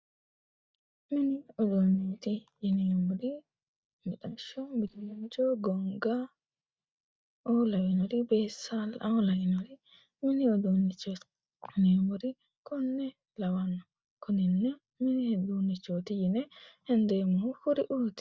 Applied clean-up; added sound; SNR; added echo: neural mask model DeepFilterNet 3.